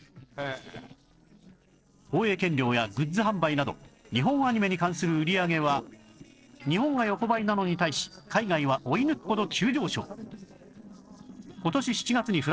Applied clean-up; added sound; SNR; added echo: neural separator model SepFormer DNS4.